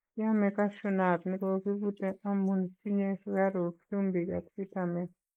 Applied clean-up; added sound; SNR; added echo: neural mask model Resemble Enhance denoiser.